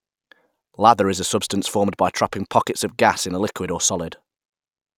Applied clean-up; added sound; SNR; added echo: none; none; none; none.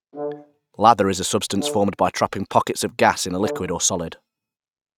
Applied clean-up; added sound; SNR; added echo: neural mask model RNNoise.